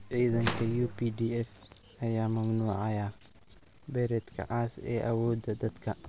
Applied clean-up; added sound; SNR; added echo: none; Gunshot, gunfire; 13 dB; none.